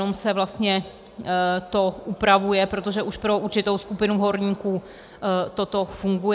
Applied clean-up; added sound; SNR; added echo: none; none; none; none.